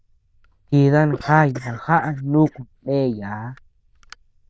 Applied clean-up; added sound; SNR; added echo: neural diffusion model UNIVERSE++.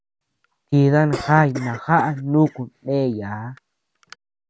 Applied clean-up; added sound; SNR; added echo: none; Cough; 16 dB; none.